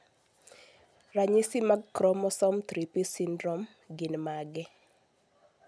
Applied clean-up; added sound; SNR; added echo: none; none; none; none.